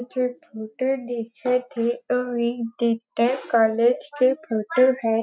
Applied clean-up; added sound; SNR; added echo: none; none; none; none.